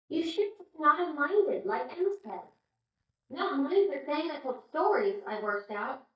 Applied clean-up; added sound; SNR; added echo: neural mask model DeepFilterNet 3.